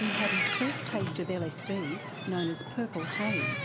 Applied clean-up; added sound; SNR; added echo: none; Boat, Water vehicle; 0 dB; none.